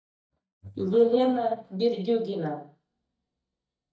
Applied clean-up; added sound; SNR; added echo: neural mask model DeepFilterNet 3.